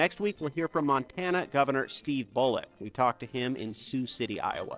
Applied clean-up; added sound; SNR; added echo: neural separator model SepFormer DNS4.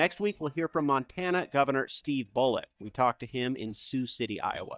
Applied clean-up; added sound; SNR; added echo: neural mask model DeepFilterNet 3.